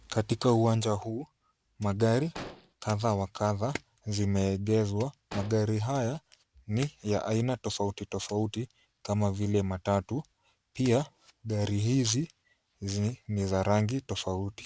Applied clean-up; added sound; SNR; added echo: none; Explosion; 16 dB; none.